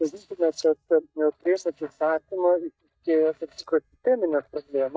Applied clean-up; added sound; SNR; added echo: neural mask model DeepFilterNet 3.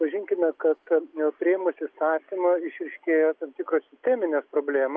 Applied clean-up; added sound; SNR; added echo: none; none; none; none.